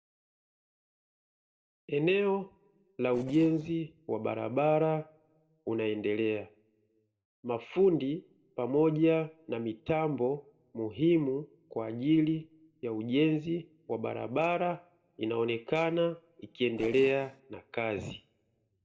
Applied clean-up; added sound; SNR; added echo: neural separator model SepFormer DNS4.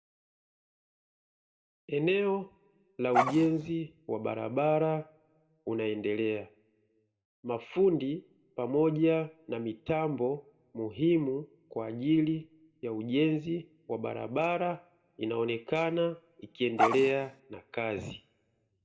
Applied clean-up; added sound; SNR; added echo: none; Dog; -1 dB; reverberation time 0.4 s.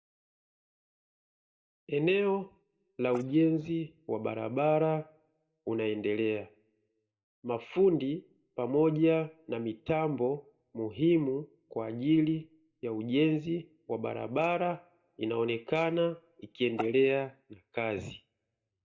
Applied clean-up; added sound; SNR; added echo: neural mask model DeepFilterNet 3.